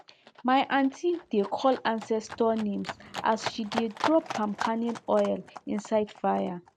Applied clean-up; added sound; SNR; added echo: none; Livestock, farm animals, working animals; 11 dB; none.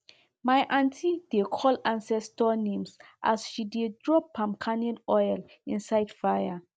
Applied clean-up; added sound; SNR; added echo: none; none; none; none.